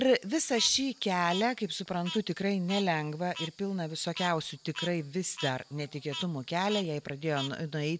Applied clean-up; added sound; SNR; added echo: none; Frog; 13 dB; none.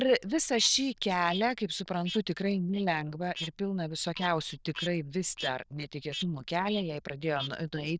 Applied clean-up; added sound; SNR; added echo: neural diffusion model UNIVERSE++.